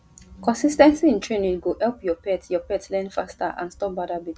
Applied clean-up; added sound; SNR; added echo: none; none; none; none.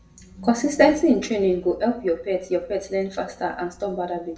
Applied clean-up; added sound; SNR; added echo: none; none; none; reverberation time 0.4 s.